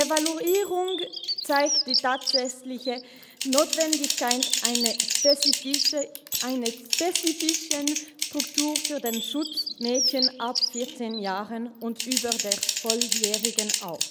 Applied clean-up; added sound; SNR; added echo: none; Bird + Typing; -1 dB; none.